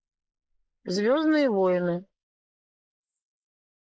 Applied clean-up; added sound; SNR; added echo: neural mask model Resemble Enhance denoiser.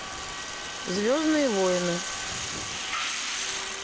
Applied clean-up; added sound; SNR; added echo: none; Subway, metro, underground + Rattle (instrument); 3 dB; none.